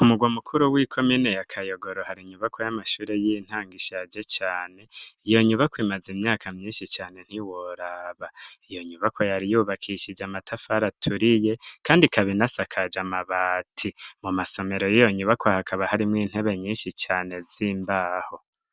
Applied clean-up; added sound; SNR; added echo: none; none; none; none.